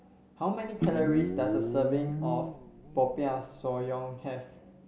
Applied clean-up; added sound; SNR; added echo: none; Guitar; 2 dB; none.